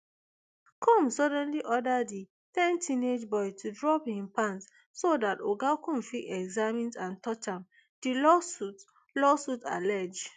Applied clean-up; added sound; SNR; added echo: none; none; none; none.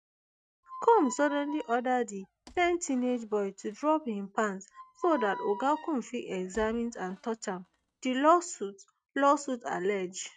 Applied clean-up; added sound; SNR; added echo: neural mask model RNNoise.